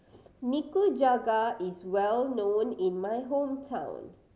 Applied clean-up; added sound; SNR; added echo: none; none; none; none.